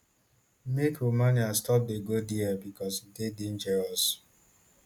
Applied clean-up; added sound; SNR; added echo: none; none; none; none.